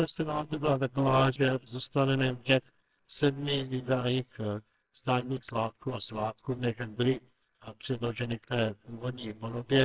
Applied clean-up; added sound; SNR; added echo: neural separator model SepFormer WHAMR!.